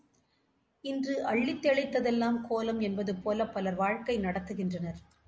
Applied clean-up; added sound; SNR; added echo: none; none; none; none.